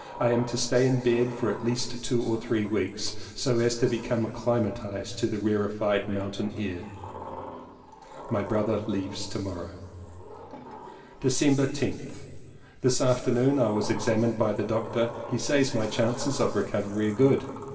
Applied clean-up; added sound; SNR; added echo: none; Sliding door; 17 dB; reverberation time 2.2 s.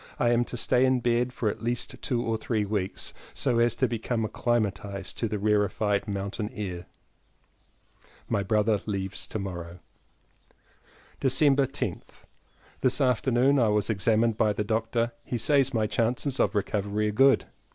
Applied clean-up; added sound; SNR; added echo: none; none; none; none.